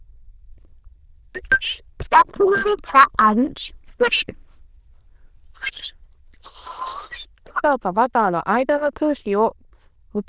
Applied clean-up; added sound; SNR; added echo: neural diffusion model UNIVERSE++.